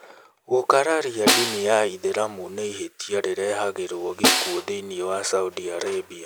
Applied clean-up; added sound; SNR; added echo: none; Snare drum; 1 dB; none.